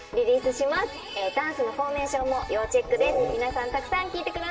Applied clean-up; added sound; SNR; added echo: none; Knock; 18 dB; reverberation time 2.6 s.